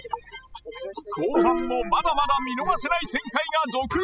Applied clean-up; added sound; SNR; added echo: classical method spectral subtraction.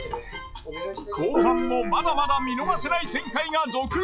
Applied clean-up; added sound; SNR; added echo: classical method log-MMSE.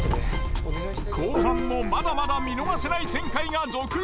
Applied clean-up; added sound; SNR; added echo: none; Gong; 2 dB; none.